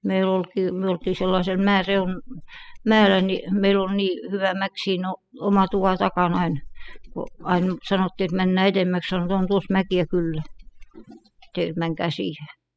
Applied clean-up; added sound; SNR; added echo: classical method spectral subtraction.